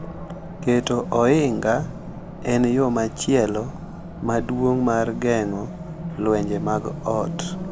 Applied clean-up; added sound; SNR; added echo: none; Race car, auto racing; 10 dB; none.